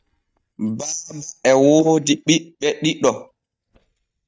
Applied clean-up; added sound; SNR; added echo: neural mask model DeepFilterNet 3.